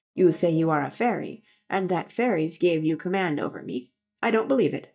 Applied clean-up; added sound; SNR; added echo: neural mask model DeepFilterNet 3.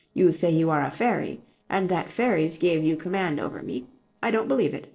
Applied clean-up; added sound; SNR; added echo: neural separator model SepFormer DNS4.